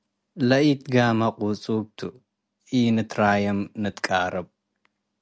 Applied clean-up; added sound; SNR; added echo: none; none; none; none.